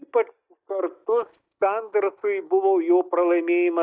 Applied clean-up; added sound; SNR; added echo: neural mask model DeepFilterNet 3.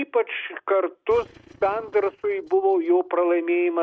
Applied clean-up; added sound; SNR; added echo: neural mask model RNNoise.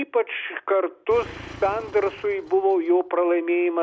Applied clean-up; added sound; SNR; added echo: none; Engine; 19 dB; none.